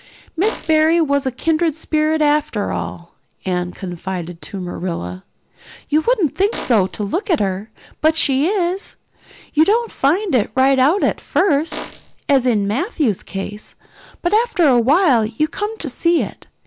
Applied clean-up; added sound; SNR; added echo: none; Fart; 11 dB; none.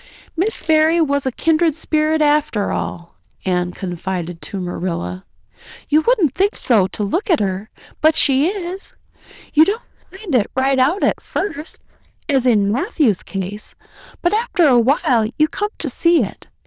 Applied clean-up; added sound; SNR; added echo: neural diffusion model UNIVERSE++.